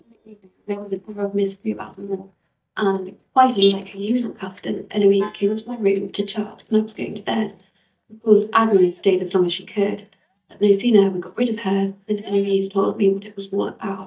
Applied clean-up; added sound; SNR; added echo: neural mask model DeepFilterNet 3.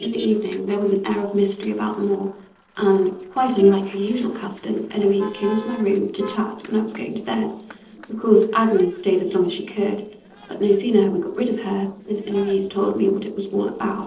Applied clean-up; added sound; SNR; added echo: neural separator model SepFormer DNS4.